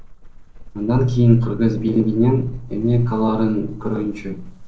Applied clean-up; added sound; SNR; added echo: neural separator model SepFormer DNS4.